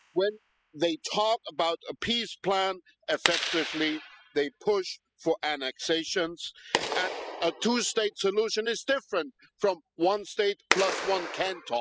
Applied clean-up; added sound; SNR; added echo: classical method spectral subtraction.